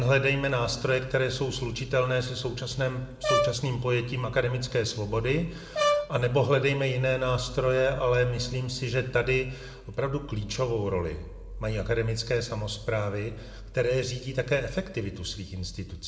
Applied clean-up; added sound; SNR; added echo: none; Brass instrument; 2 dB; reverberation time 0.7 s.